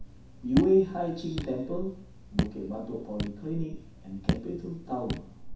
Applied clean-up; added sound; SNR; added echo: none; Raindrop / Drip; 5 dB; reverberation time 0.6 s.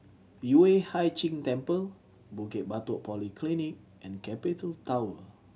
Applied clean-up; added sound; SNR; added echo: none; none; none; none.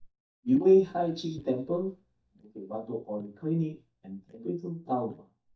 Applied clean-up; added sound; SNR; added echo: neural mask model DeepFilterNet 3.